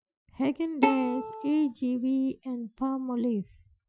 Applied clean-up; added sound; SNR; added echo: classical method Wiener filter.